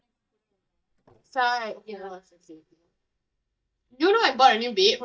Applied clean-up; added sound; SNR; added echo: neural mask model DeepFilterNet 3.